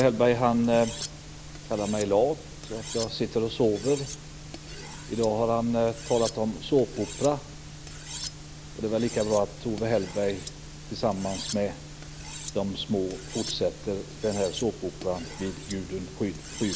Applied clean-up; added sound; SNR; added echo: none; Cutlery, silverware; 15 dB; none.